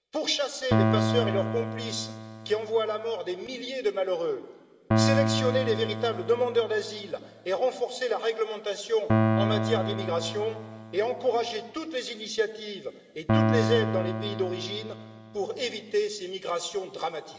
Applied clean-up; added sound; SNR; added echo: none; Piano; 1 dB; reverberation time 2.6 s.